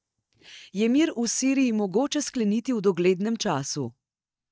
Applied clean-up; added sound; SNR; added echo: neural mask model DeepFilterNet 3.